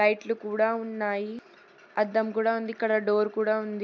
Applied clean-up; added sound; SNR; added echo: none; none; none; none.